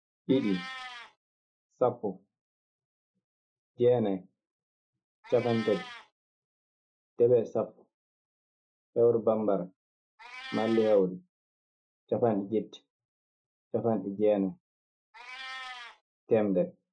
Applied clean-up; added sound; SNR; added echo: classical method Wiener filter.